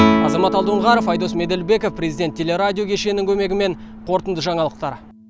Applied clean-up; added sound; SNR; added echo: none; Guitar; 4 dB; none.